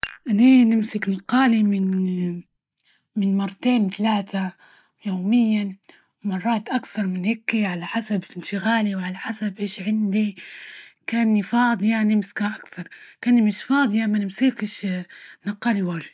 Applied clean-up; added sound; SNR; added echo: neural mask model Resemble Enhance denoiser.